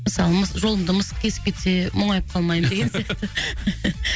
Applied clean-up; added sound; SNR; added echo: none; none; none; none.